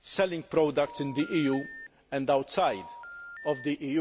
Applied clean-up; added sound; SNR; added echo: none; Telephone; 16 dB; none.